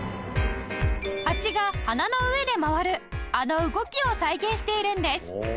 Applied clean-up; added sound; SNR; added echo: none; none; none; none.